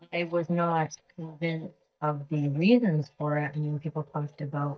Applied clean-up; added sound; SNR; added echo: neural mask model DeepFilterNet 3.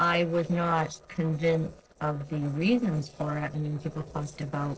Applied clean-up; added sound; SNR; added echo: neural separator model SepFormer DNS4.